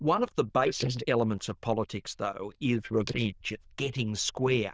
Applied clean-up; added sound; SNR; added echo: neural diffusion model UNIVERSE++.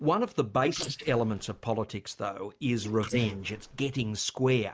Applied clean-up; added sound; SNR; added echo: neural mask model Resemble Enhance denoiser.